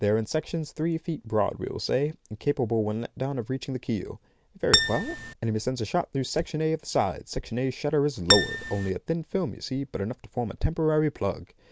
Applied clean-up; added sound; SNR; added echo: none; Acoustic guitar; -3 dB; none.